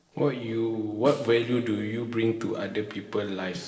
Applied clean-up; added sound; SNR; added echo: neural separator model SepFormer DNS4.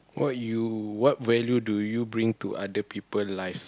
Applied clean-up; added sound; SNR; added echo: none; none; none; none.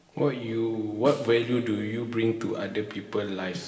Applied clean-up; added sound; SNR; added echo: none; Snare drum; 19 dB; reverberation time 2.0 s.